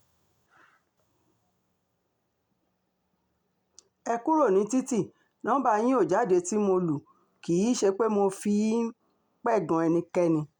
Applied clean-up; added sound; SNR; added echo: none; none; none; none.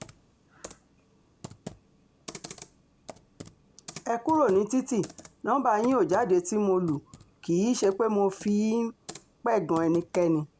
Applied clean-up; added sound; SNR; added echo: none; Computer keyboard; 18 dB; none.